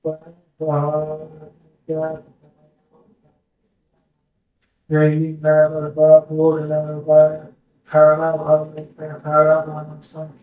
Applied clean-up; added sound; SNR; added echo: neural mask model DeepFilterNet 3.